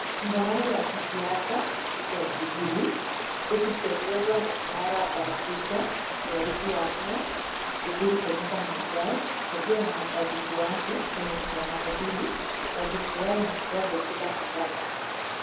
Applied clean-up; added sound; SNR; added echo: none; Stream; 1 dB; reverberation time 2.0 s.